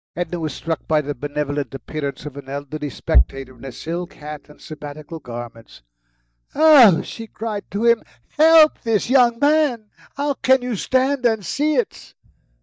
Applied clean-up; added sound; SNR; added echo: neural mask model DeepFilterNet 3.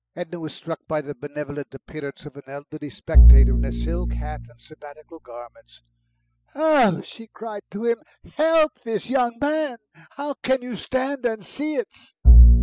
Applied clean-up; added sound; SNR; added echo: classical method spectral subtraction.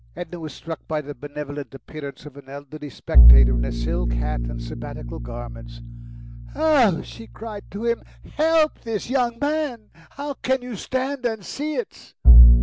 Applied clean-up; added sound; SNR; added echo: none; Bowed string instrument; -5 dB; none.